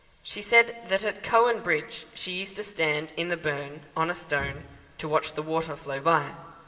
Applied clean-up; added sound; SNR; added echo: none; Bowed string instrument; 18 dB; reverberation time 2.2 s.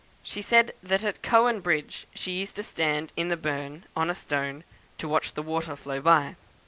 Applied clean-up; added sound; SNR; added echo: none; none; none; none.